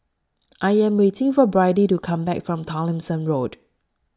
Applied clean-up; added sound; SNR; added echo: none; none; none; none.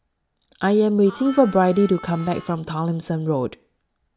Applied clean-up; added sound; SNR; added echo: none; Harmonica; 18 dB; none.